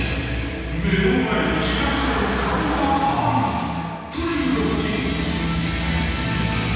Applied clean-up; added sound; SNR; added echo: none; none; none; reverberation time 2.1 s.